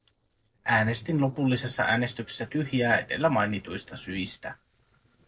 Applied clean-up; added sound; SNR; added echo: neural separator model SepFormer DNS4.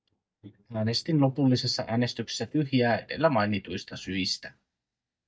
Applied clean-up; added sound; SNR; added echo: neural mask model DeepFilterNet 3.